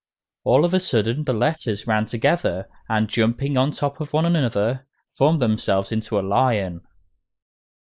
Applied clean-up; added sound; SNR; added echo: neural mask model Resemble Enhance denoiser.